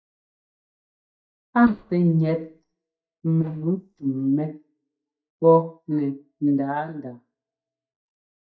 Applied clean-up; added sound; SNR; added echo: neural mask model DeepFilterNet 3.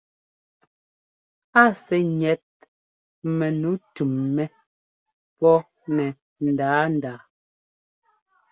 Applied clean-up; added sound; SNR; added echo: none; none; none; none.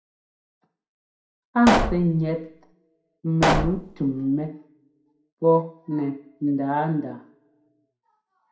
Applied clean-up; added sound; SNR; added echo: none; Explosion; -1 dB; reverberation time 0.4 s.